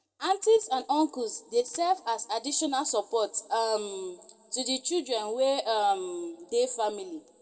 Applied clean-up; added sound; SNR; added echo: none; none; none; reverberation time 1.2 s.